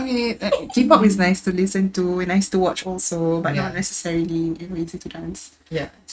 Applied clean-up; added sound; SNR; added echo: neural mask model RNNoise.